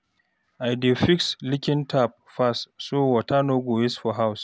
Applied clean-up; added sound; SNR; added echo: none; none; none; none.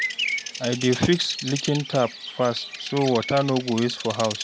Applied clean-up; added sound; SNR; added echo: none; Bird vocalization, bird call, bird song; 8 dB; none.